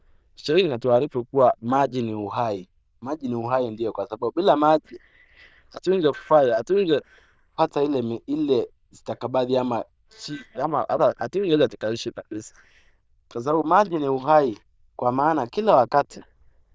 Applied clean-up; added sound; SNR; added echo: neural diffusion model UNIVERSE++.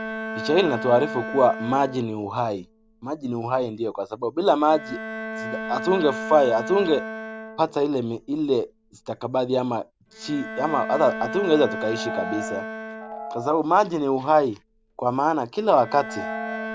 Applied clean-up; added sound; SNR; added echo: none; Piano + Bowed string instrument; 10 dB; none.